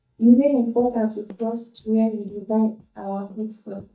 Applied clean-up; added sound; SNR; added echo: neural mask model DeepFilterNet 3.